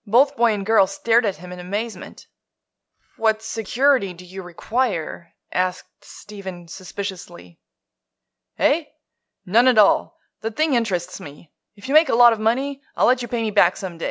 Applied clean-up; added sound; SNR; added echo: none; none; none; none.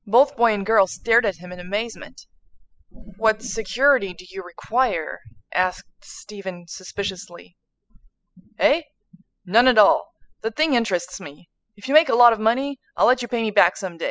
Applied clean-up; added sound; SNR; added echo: classical method spectral subtraction.